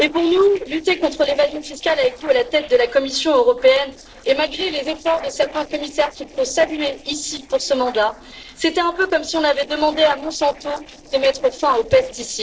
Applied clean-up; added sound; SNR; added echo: neural separator model SepFormer DNS4.